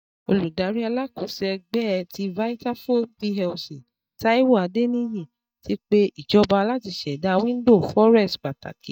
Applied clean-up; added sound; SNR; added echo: neural mask model DeepFilterNet 3.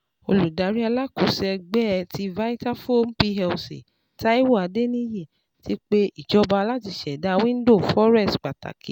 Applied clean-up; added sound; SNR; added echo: none; none; none; none.